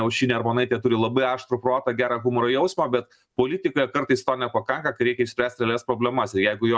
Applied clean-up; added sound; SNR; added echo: none; none; none; none.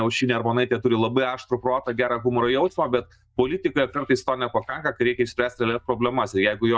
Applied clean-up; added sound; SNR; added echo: neural mask model DeepFilterNet 3.